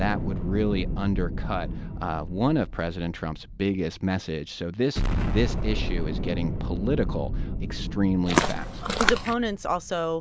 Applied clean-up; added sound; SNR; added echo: none; Explosion + Walk, footsteps; 1 dB; none.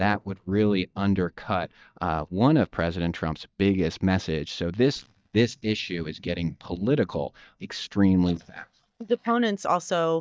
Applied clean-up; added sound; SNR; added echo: neural mask model DeepFilterNet 3.